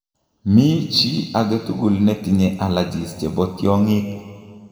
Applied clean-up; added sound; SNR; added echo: none; none; none; reverberation time 1.8 s.